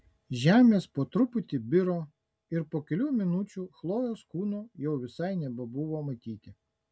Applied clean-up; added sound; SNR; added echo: none; none; none; none.